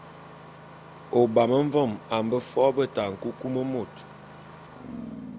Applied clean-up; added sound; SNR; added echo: none; Engine starting; 16 dB; none.